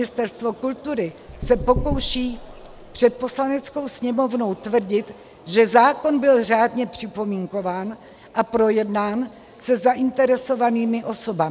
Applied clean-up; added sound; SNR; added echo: none; Knock / Wood; 10 dB; none.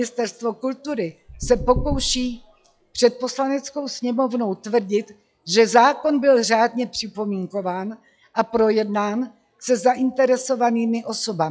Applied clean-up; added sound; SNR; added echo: classical method log-MMSE.